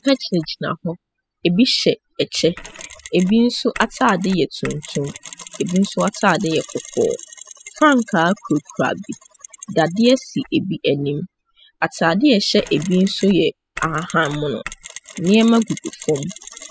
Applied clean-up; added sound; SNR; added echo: classical method spectral subtraction.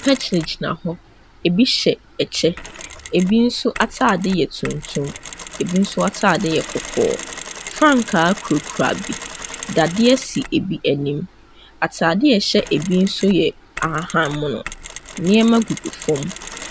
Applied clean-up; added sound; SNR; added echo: none; Mechanisms; 15 dB; none.